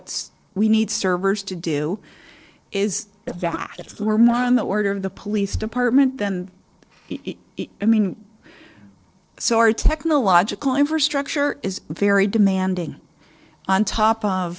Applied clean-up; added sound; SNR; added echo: neural separator model SepFormer DNS4.